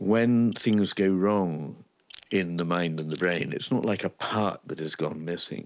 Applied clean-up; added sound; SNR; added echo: none; Crushing; 20 dB; none.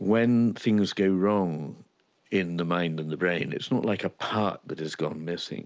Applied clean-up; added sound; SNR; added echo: none; none; none; none.